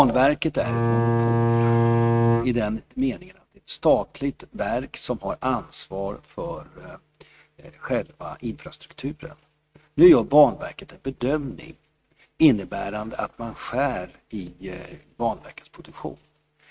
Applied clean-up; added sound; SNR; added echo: neural mask model RNNoise.